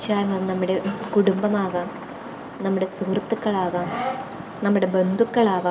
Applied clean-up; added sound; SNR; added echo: none; Aircraft; 17 dB; reverberation time 1.0 s.